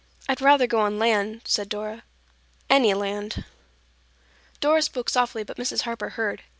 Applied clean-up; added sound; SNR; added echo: none; none; none; none.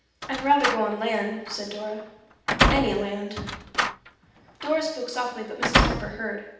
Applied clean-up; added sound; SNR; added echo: none; Slam; -1 dB; reverberation time 0.8 s.